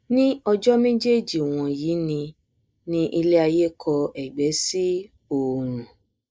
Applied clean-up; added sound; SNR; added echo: neural mask model Resemble Enhance denoiser.